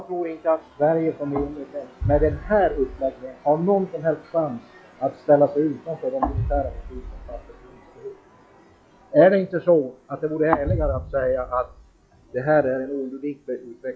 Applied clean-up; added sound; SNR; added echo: classical method log-MMSE.